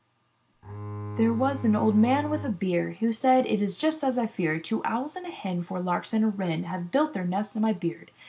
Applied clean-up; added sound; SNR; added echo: none; Bowed string instrument; 10 dB; none.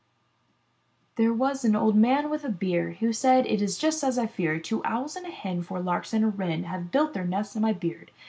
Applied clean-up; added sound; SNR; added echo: none; none; none; none.